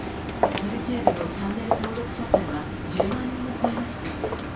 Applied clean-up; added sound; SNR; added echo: none; Walk, footsteps; -5 dB; reverberation time 0.3 s.